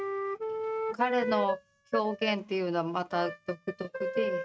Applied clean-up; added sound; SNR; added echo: neural mask model RNNoise.